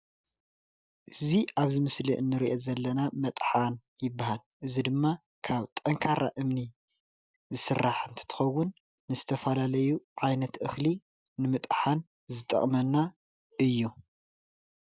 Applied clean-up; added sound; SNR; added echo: none; none; none; none.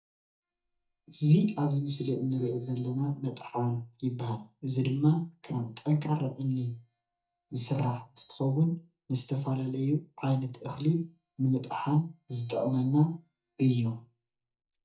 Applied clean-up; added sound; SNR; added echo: neural mask model DeepFilterNet 3.